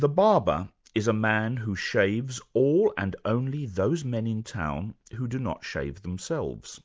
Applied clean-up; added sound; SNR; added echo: none; none; none; none.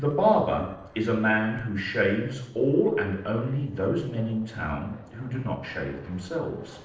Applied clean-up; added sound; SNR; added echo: neural separator model SepFormer DNS4.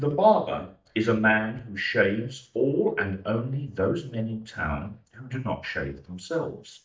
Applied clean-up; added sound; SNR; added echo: neural mask model DeepFilterNet 3.